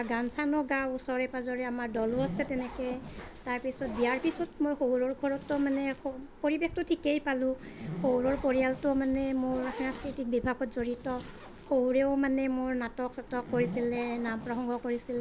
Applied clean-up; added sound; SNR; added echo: none; Zipper (clothing); 14 dB; none.